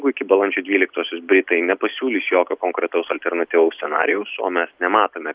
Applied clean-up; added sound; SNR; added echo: none; none; none; none.